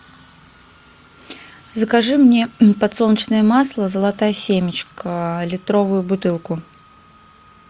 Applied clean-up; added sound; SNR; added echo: none; none; none; none.